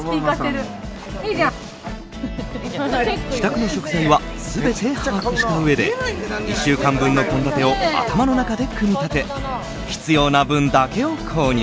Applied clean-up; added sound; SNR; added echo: none; none; none; none.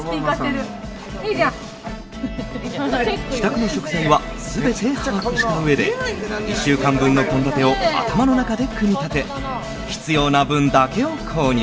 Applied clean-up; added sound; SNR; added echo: none; none; none; reverberation time 1.1 s.